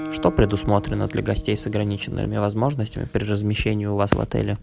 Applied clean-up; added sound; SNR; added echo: none; Guitar; 15 dB; none.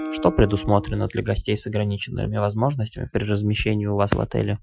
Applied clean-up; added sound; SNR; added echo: classical method Wiener filter.